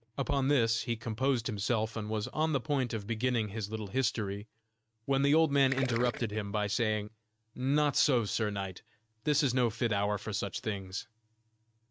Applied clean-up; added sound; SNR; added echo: neural mask model RNNoise.